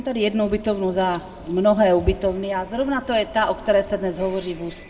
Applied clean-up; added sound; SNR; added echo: none; Train; 20 dB; reverberation time 1.4 s.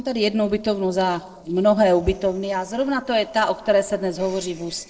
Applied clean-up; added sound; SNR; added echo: neural separator model SepFormer DNS4.